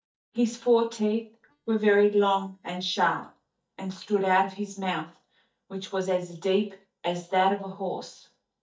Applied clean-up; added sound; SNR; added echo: neural mask model DeepFilterNet 3.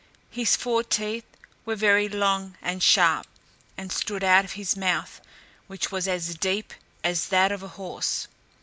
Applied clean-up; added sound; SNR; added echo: none; none; none; none.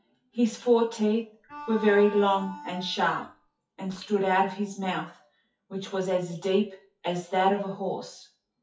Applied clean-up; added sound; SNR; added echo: classical method WPE with log-MMSE.